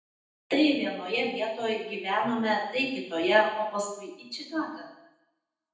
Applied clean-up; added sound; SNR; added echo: none; none; none; reverberation time 0.9 s.